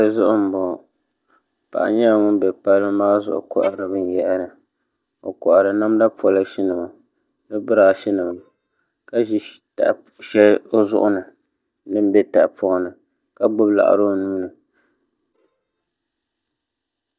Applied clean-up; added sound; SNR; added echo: neural mask model DeepFilterNet 3.